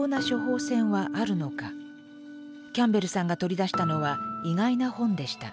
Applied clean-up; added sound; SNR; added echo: none; none; none; none.